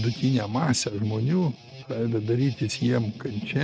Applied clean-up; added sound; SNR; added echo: neural mask model RNNoise.